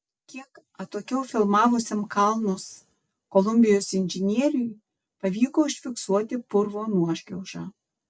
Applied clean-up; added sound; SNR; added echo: none; none; none; none.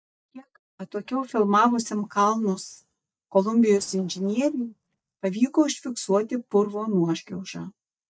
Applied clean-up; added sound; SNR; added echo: neural mask model DeepFilterNet 3.